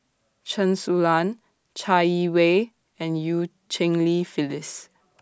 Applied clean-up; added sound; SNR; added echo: none; none; none; none.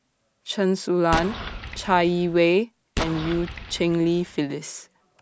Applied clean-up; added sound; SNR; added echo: none; Explosion; 9 dB; none.